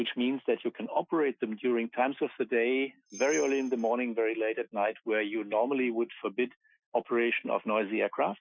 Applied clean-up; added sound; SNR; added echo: classical method Wiener filter.